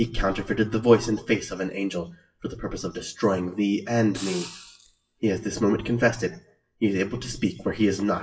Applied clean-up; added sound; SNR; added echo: classical method WPE with log-MMSE.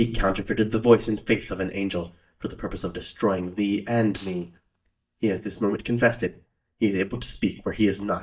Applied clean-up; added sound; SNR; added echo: neural mask model DeepFilterNet 3.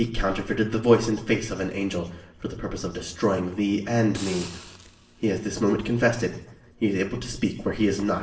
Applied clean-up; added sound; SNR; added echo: none; Hiss; 19 dB; reverberation time 0.9 s.